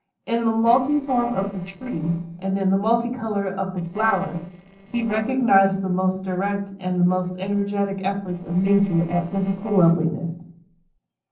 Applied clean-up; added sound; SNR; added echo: neural separator model SepFormer DNS4.